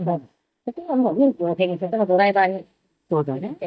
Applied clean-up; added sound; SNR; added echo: neural mask model DeepFilterNet 3.